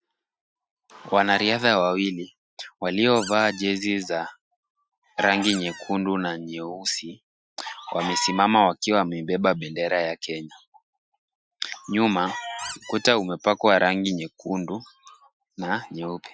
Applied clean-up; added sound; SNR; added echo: classical method Wiener filter.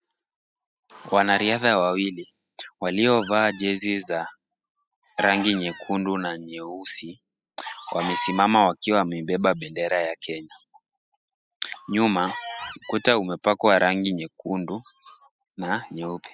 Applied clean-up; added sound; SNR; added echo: classical method spectral subtraction.